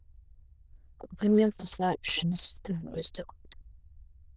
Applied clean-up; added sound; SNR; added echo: neural diffusion model UNIVERSE++.